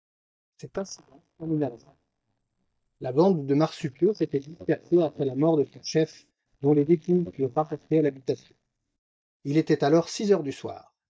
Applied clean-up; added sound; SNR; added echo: neural mask model DeepFilterNet 3.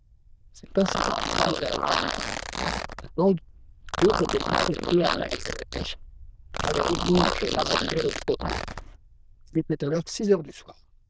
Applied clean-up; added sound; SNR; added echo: neural diffusion model UNIVERSE++.